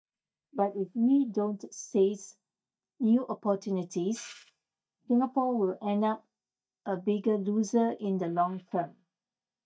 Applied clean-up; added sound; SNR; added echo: neural mask model DeepFilterNet 3.